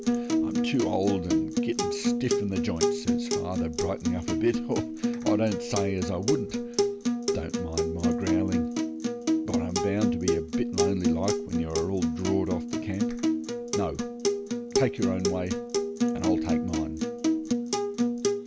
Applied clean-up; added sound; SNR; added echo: none; Acoustic guitar; -4 dB; none.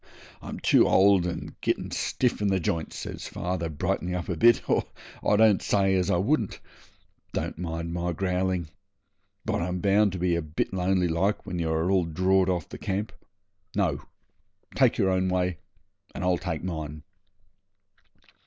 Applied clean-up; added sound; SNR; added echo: none; none; none; none.